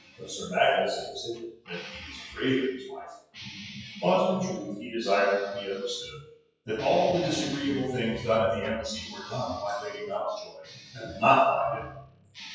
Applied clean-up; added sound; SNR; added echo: classical method WPE with log-MMSE.